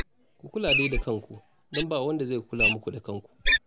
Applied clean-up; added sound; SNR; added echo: none; Wild animals; -2 dB; none.